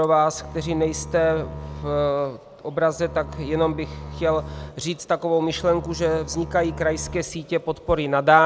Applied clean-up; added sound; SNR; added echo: none; Bowed string instrument; 13 dB; none.